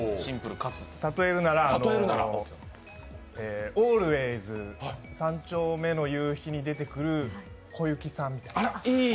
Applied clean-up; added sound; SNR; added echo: none; none; none; none.